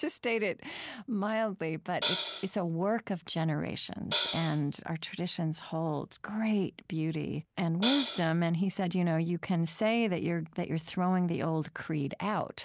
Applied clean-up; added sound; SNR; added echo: none; Hi-hat; -2 dB; none.